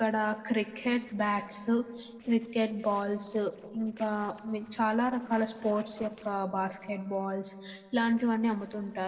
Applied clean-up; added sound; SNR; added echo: neural separator model SepFormer DNS4.